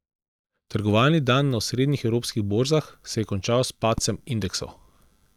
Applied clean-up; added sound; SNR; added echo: neural mask model DeepFilterNet 3.